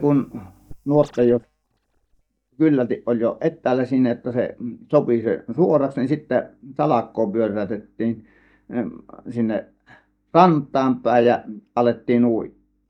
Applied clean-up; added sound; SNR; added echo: neural mask model DeepFilterNet 3.